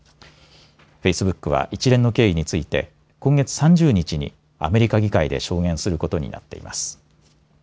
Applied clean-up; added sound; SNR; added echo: none; none; none; none.